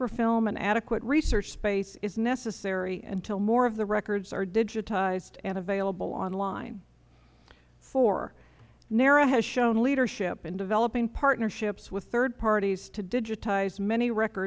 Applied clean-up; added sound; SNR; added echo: none; none; none; none.